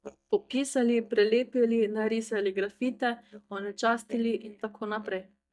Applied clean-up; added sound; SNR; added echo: neural mask model DeepFilterNet 3.